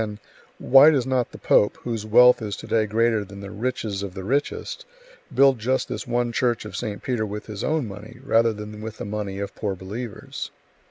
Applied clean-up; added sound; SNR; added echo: none; none; none; none.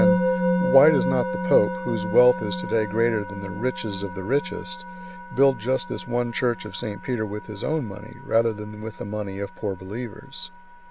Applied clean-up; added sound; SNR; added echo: none; Musical instrument; 5 dB; none.